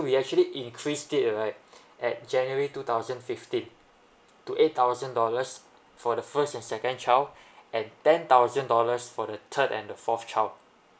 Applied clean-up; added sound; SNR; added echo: none; none; none; none.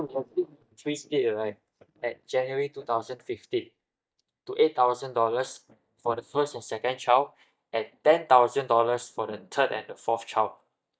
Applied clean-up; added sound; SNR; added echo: neural mask model DeepFilterNet 3.